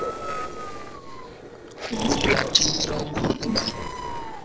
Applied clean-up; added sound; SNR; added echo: neural separator model SepFormer DNS4.